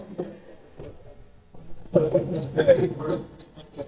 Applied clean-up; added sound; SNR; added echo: neural mask model DeepFilterNet 3.